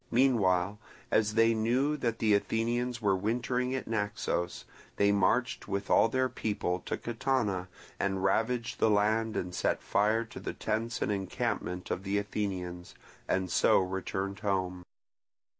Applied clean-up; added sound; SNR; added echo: none; none; none; none.